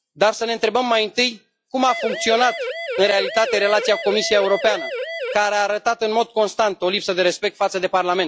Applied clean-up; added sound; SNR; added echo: classical method log-MMSE.